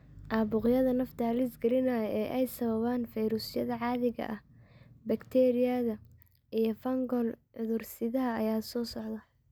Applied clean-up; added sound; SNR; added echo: none; none; none; none.